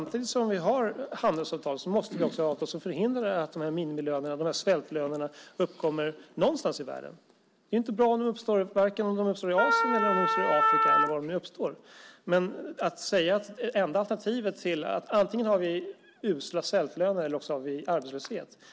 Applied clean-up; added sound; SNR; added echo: none; Wind instrument, woodwind instrument; -4 dB; none.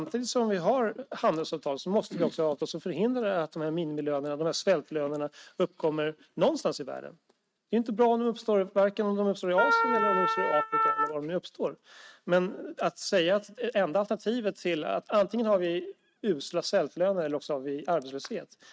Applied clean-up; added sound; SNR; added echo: neural mask model RNNoise.